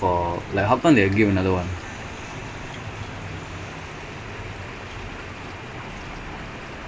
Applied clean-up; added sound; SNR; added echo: none; Stream / Trickle, dribble; 14 dB; none.